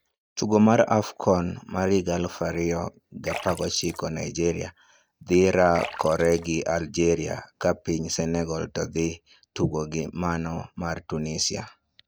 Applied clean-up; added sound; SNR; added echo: neural mask model DeepFilterNet 3.